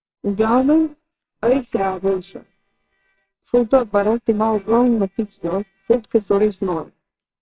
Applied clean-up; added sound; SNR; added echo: neural separator model SepFormer WHAMR!.